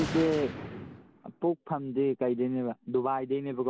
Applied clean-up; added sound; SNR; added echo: none; Gunshot, gunfire; 13 dB; none.